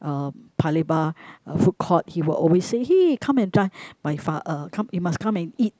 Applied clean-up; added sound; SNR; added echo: none; none; none; none.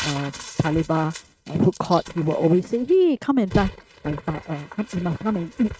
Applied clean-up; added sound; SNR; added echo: neural mask model RNNoise.